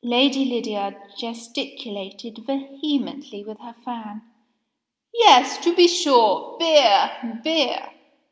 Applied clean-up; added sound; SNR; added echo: none; none; none; none.